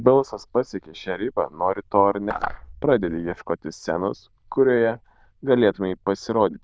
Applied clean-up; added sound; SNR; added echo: neural diffusion model UNIVERSE++.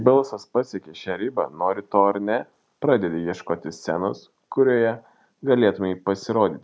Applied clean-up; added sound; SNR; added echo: none; none; none; none.